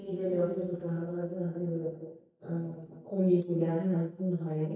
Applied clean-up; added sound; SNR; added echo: neural mask model DeepFilterNet 3.